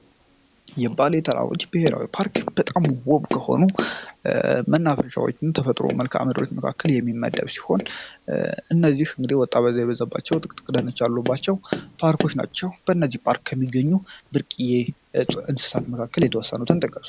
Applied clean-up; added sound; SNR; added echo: none; Tap; 12 dB; none.